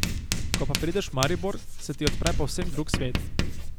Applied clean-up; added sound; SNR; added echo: none; Writing; -3 dB; none.